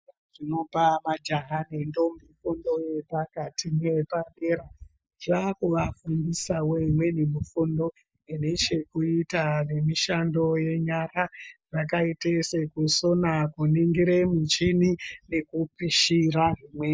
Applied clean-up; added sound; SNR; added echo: neural mask model DeepFilterNet 3.